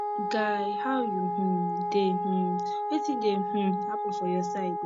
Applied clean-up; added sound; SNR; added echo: none; Wind instrument, woodwind instrument; 0 dB; none.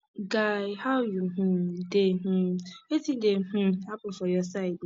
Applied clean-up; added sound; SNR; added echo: none; none; none; none.